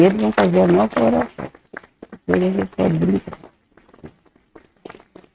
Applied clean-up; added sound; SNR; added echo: neural mask model RNNoise.